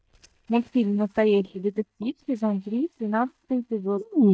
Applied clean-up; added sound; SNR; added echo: neural mask model DeepFilterNet 3.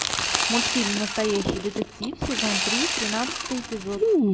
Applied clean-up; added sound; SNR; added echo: none; Sawing + Chewing, mastication; -3 dB; none.